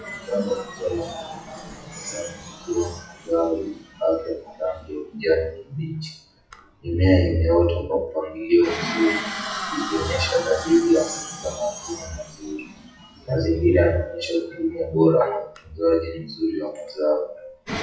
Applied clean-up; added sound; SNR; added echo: classical method WPE with log-MMSE.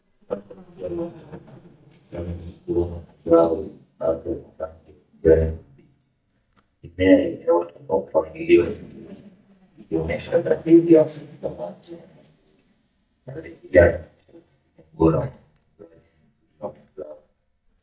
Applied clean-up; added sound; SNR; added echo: neural mask model DeepFilterNet 3.